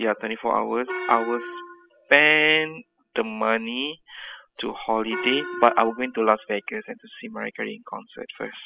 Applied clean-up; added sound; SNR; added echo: classical method spectral subtraction.